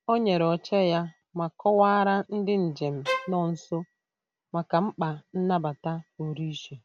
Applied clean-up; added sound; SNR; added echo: none; Bowed string instrument; 6 dB; none.